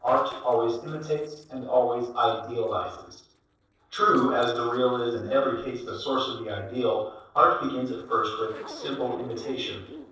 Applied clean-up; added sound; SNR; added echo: neural separator model SepFormer DNS4.